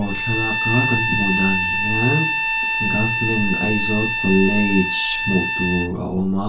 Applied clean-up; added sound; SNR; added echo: none; Bowed string instrument; 1 dB; reverberation time 0.2 s.